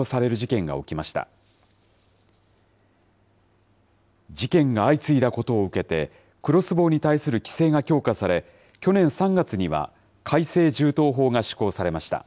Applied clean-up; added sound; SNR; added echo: none; none; none; none.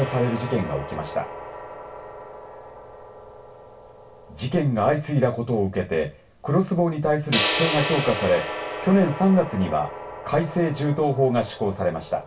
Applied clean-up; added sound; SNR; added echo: none; Gong; 9 dB; reverberation time 0.2 s.